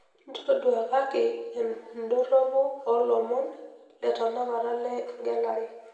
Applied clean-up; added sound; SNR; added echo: none; none; none; reverberation time 0.9 s.